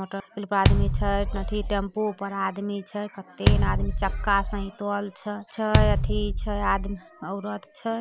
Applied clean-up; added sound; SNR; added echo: none; Bass drum; -3 dB; none.